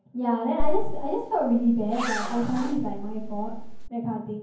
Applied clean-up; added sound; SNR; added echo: none; Zipper (clothing); -2 dB; reverberation time 0.9 s.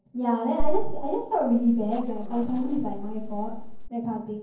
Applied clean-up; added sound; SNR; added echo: neural separator model SepFormer DNS4.